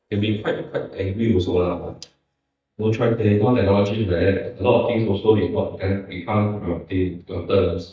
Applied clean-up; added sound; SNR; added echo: neural mask model DeepFilterNet 3.